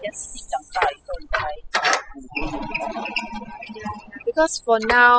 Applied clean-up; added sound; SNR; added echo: classical method spectral subtraction.